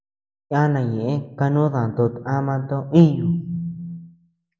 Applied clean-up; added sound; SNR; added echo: none; none; none; none.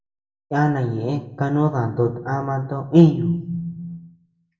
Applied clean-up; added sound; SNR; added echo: none; none; none; reverberation time 0.4 s.